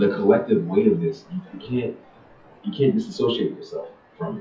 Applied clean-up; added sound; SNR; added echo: classical method WPE with log-MMSE.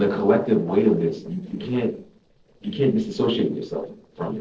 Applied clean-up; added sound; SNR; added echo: neural separator model SepFormer DNS4.